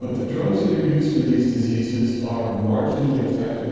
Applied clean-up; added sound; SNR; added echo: neural separator model SepFormer DNS4.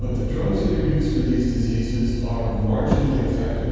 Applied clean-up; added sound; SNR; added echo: none; Motor vehicle (road); 1 dB; reverberation time 2.1 s.